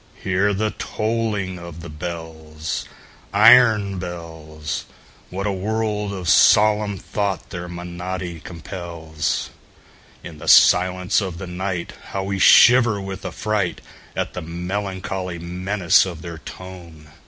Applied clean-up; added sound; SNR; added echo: none; none; none; none.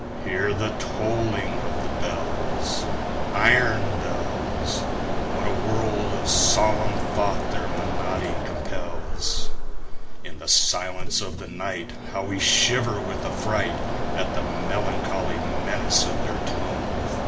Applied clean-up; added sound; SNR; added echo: none; Mechanisms; -3 dB; reverberation time 0.6 s.